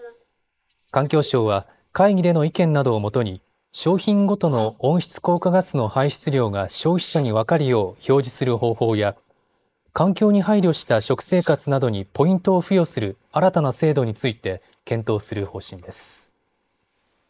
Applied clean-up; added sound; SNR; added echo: neural mask model Resemble Enhance denoiser.